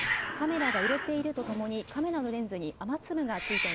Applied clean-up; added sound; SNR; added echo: none; Hiss; 2 dB; none.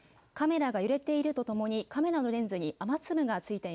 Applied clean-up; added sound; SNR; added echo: none; none; none; none.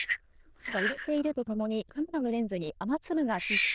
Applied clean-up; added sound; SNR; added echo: neural diffusion model UNIVERSE++.